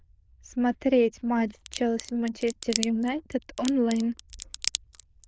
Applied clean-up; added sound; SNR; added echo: neural diffusion model UNIVERSE++.